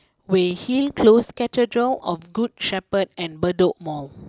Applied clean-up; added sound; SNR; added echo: none; none; none; none.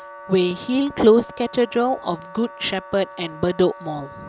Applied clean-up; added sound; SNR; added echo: none; Wind instrument, woodwind instrument; 18 dB; none.